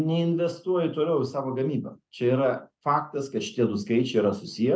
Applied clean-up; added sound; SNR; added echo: none; none; none; none.